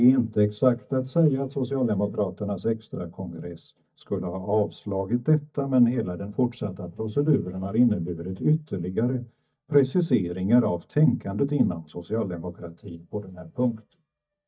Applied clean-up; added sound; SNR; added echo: neural mask model DeepFilterNet 3.